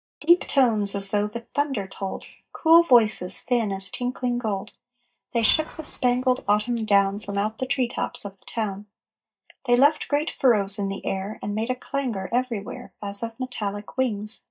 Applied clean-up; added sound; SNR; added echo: neural mask model DeepFilterNet 3.